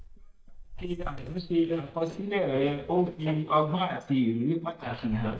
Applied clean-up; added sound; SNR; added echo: neural mask model DeepFilterNet 3.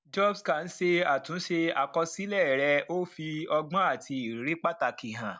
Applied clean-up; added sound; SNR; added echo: none; none; none; none.